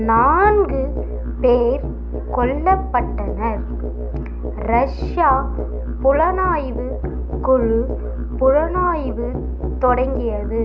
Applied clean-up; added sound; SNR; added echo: none; Musical instrument; 4 dB; none.